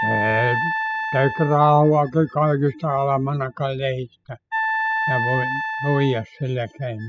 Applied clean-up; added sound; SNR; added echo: classical method spectral subtraction.